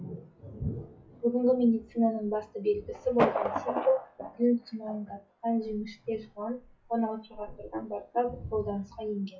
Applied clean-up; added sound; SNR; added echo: classical method WPE with log-MMSE.